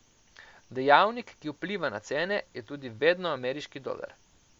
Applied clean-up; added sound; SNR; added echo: none; none; none; none.